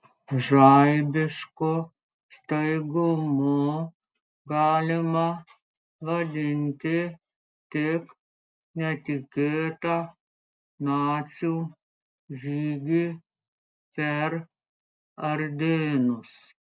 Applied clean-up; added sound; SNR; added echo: none; none; none; none.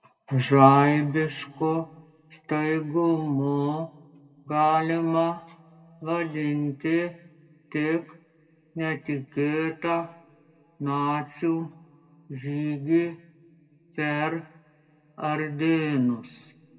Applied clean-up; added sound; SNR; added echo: none; none; none; reverberation time 2.0 s.